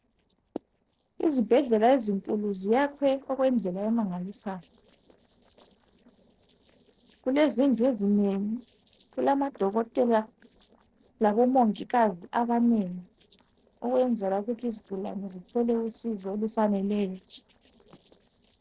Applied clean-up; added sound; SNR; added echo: neural separator model SepFormer DNS4.